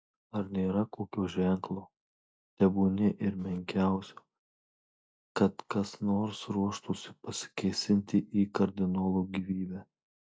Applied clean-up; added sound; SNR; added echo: none; none; none; none.